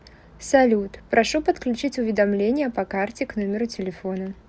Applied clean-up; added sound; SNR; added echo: none; none; none; none.